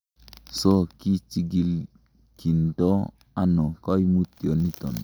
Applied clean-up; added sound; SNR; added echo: none; none; none; none.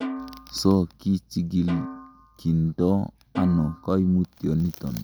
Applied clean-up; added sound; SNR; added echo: none; Snare drum; 13 dB; none.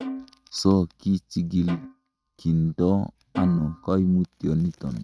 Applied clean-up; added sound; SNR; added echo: neural mask model RNNoise.